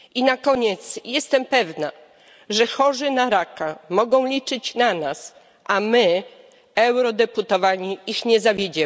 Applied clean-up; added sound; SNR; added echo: none; none; none; none.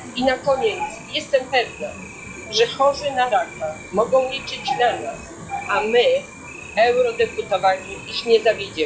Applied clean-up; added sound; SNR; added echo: classical method log-MMSE.